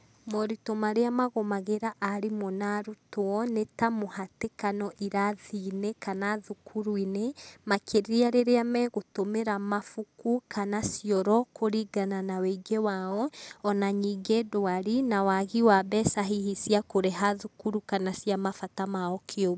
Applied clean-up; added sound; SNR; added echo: none; none; none; none.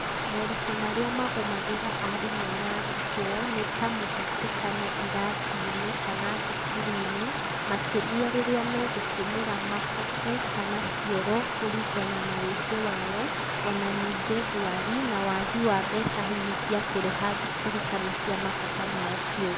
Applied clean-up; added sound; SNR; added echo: none; Stream; -2 dB; none.